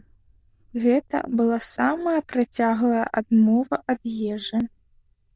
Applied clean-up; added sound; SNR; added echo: neural diffusion model UNIVERSE++.